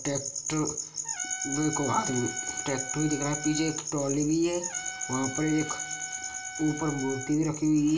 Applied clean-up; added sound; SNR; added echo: none; Trumpet; 13 dB; reverberation time 0.5 s.